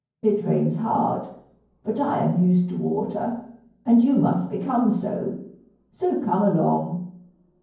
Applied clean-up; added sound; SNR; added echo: none; none; none; reverberation time 0.9 s.